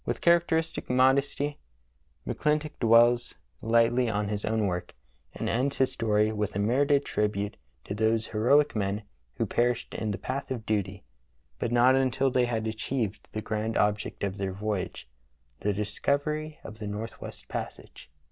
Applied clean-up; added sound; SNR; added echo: none; none; none; none.